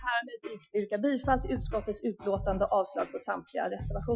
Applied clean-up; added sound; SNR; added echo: classical method Wiener filter.